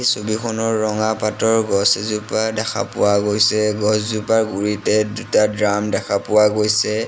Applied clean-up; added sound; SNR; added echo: none; none; none; none.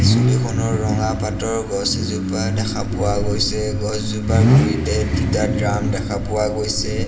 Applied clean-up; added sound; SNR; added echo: none; Idling / Accelerating, revving, vroom / Car; -5 dB; reverberation time 1.9 s.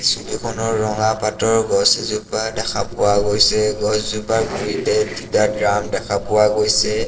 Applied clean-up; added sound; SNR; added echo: neural separator model SepFormer DNS4.